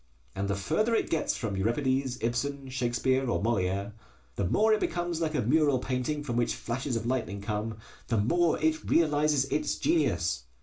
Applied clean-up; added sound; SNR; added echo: none; none; none; reverberation time 0.2 s.